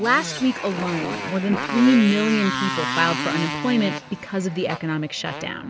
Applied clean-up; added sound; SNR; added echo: none; Motorcycle; 6 dB; none.